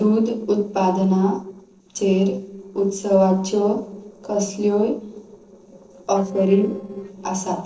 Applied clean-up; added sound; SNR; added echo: neural separator model SepFormer DNS4.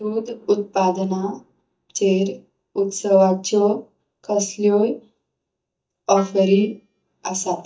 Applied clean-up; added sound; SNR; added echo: neural mask model DeepFilterNet 3.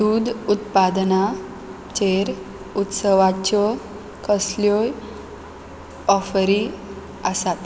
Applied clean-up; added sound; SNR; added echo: none; none; none; none.